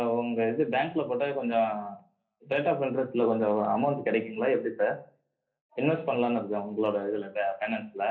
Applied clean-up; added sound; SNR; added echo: none; none; none; reverberation time 0.3 s.